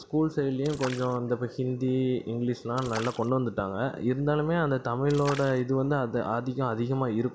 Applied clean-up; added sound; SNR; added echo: none; Splash, splatter; 18 dB; none.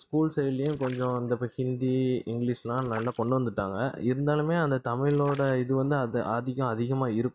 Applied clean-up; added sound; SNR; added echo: neural mask model RNNoise.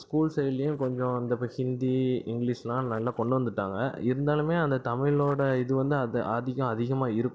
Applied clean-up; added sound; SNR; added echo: neural separator model SepFormer DNS4.